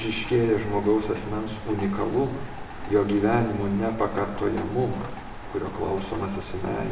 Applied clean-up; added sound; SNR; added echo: none; Rain; 10 dB; reverberation time 1.0 s.